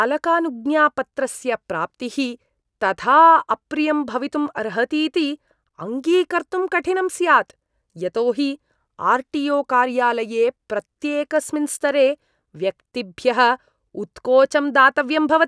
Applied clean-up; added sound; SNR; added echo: none; none; none; none.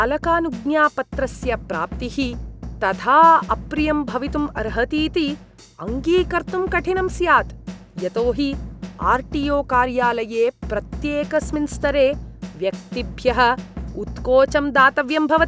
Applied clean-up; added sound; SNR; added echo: none; Drum / Drum kit; 12 dB; none.